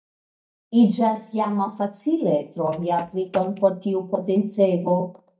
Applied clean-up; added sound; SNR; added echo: neural mask model DeepFilterNet 3.